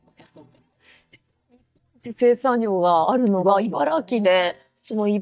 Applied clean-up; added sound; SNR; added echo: neural mask model DeepFilterNet 3.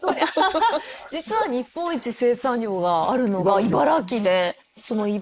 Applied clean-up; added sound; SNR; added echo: neural mask model Resemble Enhance denoiser.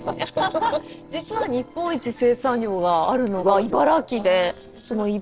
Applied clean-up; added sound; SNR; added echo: neural separator model SepFormer DNS4.